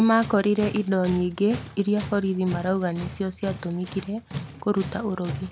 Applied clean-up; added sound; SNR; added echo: none; Tools; 13 dB; none.